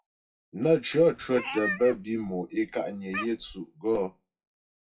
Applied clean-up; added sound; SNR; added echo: classical method WPE with log-MMSE.